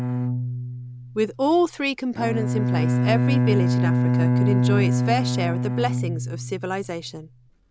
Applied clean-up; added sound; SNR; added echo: none; Bowed string instrument; -4 dB; none.